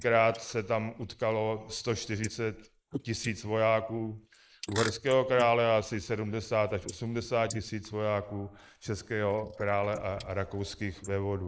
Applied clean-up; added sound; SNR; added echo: neural mask model Resemble Enhance denoiser.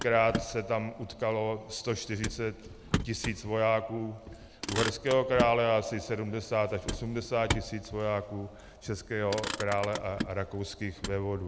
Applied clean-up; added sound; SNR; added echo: none; Motor vehicle (road); 8 dB; none.